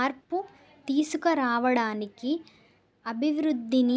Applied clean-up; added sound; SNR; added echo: none; none; none; none.